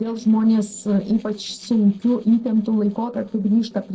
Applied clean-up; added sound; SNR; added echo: neural separator model SepFormer DNS4.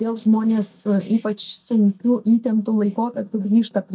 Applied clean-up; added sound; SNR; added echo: neural mask model DeepFilterNet 3.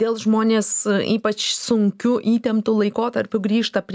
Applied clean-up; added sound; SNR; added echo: none; none; none; none.